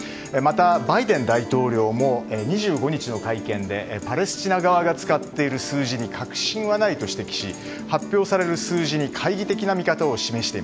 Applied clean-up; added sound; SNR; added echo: none; Guitar; 13 dB; none.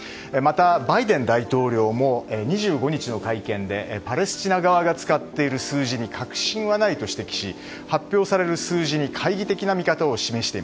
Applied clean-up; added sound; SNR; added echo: none; none; none; none.